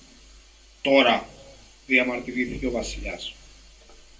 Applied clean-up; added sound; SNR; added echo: none; none; none; reverberation time 0.2 s.